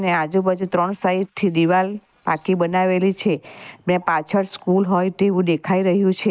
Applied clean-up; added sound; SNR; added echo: neural mask model Resemble Enhance denoiser.